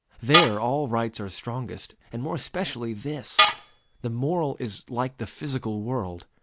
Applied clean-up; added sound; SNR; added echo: none; Tools; 2 dB; none.